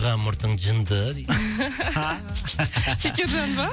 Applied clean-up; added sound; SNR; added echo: none; Rattle (instrument); 14 dB; none.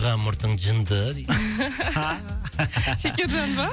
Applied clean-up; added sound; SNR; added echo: none; none; none; none.